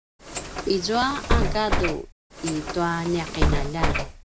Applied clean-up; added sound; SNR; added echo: none; Bus; -2 dB; none.